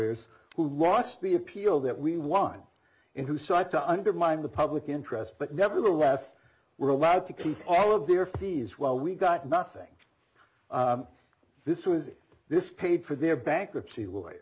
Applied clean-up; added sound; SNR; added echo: none; none; none; none.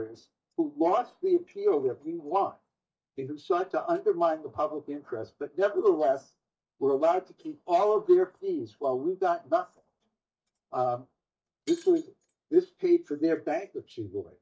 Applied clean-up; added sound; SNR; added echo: neural mask model DeepFilterNet 3.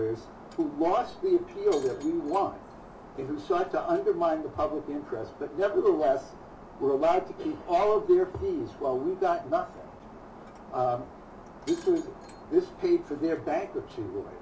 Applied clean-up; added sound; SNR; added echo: none; Shatter; 18 dB; reverberation time 0.2 s.